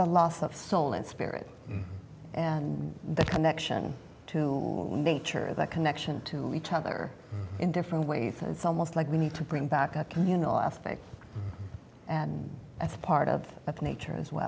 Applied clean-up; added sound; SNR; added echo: none; none; none; none.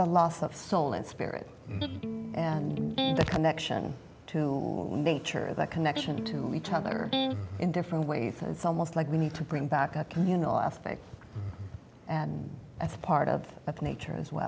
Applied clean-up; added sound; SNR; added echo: none; Electric guitar; 4 dB; none.